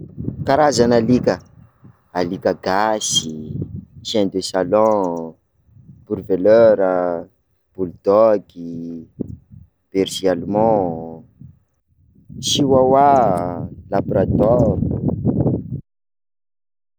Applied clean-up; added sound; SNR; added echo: none; none; none; none.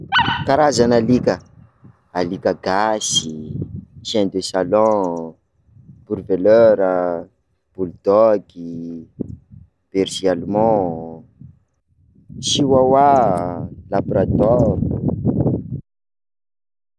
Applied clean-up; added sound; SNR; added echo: none; Animal; 2 dB; none.